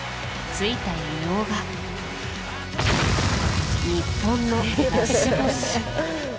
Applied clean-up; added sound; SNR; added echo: none; none; none; none.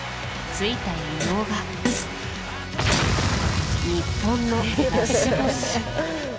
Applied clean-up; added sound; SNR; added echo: none; Fart; 8 dB; none.